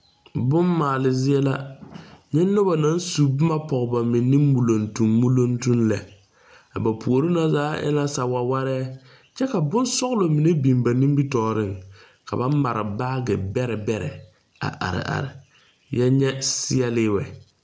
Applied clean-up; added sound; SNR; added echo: none; none; none; none.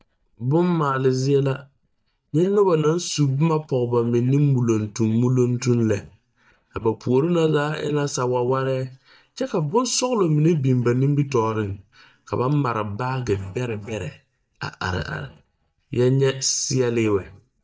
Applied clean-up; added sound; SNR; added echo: neural mask model DeepFilterNet 3.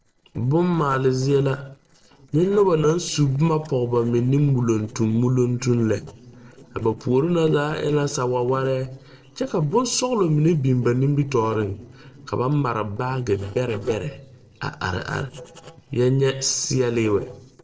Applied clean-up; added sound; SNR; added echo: neural separator model SepFormer DNS4.